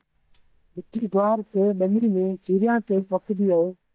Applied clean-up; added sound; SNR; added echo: neural mask model DeepFilterNet 3.